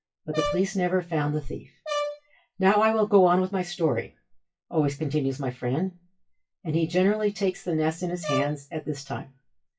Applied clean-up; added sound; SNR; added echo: classical method WPE with log-MMSE.